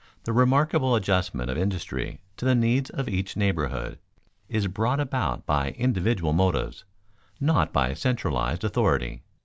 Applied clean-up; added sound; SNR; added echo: none; none; none; none.